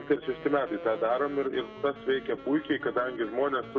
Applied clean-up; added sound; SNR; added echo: none; Wind instrument, woodwind instrument; 16 dB; reverberation time 1.9 s.